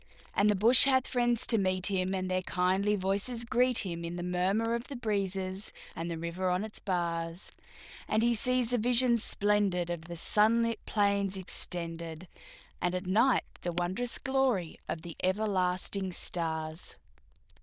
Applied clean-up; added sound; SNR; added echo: neural diffusion model UNIVERSE++.